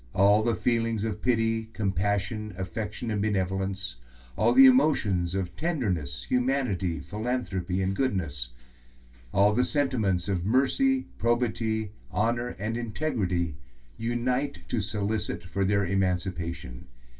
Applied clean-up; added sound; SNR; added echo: none; none; none; reverberation time 0.1 s.